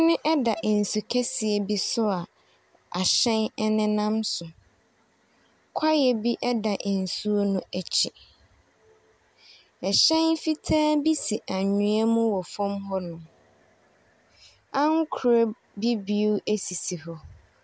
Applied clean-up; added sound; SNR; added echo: none; none; none; none.